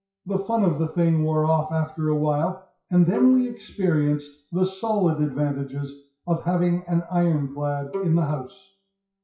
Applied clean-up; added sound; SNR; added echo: classical method WPE with log-MMSE.